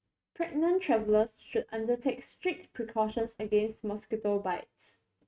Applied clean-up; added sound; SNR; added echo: neural mask model RNNoise.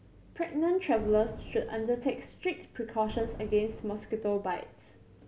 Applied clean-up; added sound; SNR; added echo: none; Boom; 14 dB; none.